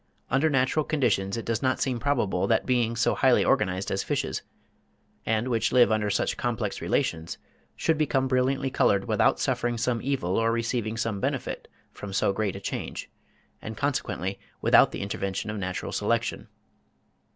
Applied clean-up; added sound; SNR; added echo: none; none; none; none.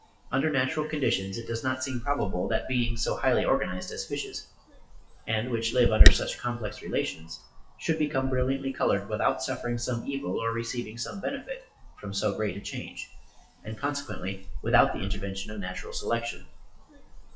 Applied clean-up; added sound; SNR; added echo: classical method WPE with log-MMSE.